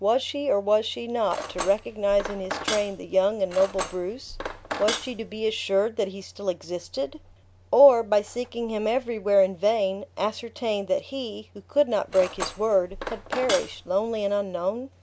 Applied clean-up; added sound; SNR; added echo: none; Cutlery, silverware; 10 dB; none.